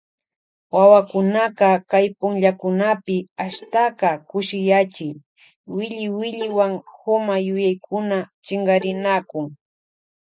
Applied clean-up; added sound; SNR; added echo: neural mask model DeepFilterNet 3.